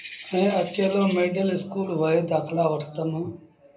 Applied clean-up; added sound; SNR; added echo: none; none; none; reverberation time 0.3 s.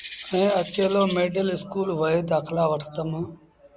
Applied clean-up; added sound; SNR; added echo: none; none; none; none.